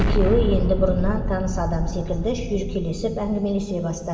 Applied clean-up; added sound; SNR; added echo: none; Explosion; 1 dB; reverberation time 2.5 s.